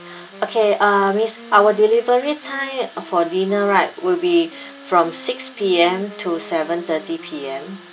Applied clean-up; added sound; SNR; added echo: none; Wind instrument, woodwind instrument; 20 dB; none.